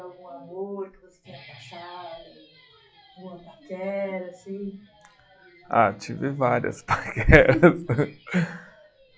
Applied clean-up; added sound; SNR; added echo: classical method log-MMSE.